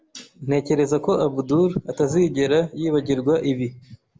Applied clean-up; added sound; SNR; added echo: none; none; none; none.